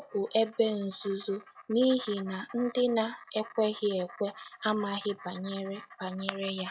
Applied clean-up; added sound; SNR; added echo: classical method log-MMSE.